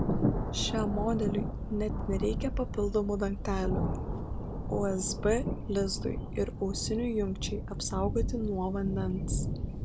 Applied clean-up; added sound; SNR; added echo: none; Thunder; 0 dB; none.